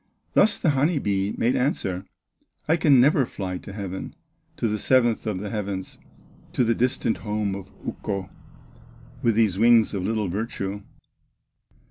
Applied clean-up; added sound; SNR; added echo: none; none; none; none.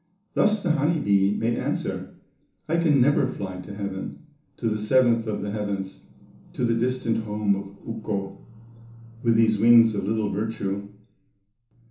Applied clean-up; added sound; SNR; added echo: none; none; none; reverberation time 0.8 s.